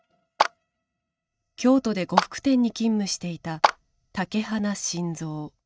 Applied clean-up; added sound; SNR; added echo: neural mask model RNNoise.